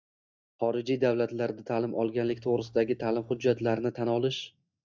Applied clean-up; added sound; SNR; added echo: neural mask model DeepFilterNet 3.